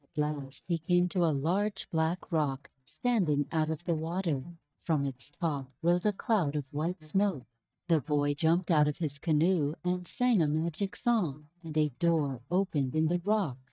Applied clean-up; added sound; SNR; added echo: neural mask model DeepFilterNet 3.